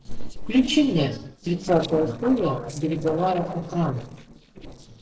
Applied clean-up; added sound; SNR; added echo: neural separator model SepFormer DNS4.